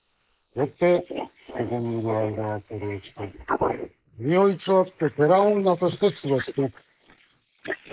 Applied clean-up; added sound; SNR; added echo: neural mask model Resemble Enhance denoiser.